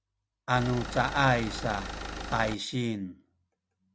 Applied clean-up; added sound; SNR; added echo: none; Engine; 7 dB; none.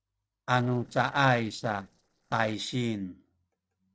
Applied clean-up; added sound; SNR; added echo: neural separator model SepFormer DNS4.